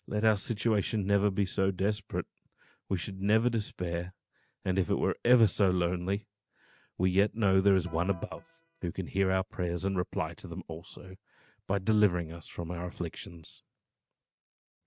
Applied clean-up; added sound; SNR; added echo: neural mask model RNNoise.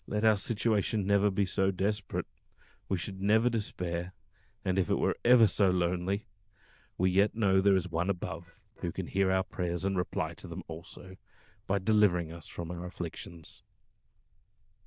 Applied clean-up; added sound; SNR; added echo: neural diffusion model UNIVERSE++.